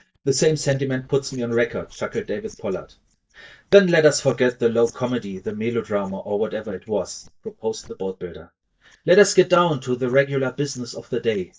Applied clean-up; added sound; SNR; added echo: neural mask model DeepFilterNet 3.